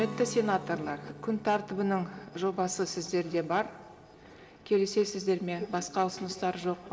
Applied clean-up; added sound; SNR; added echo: none; Guitar; 17 dB; reverberation time 2.8 s.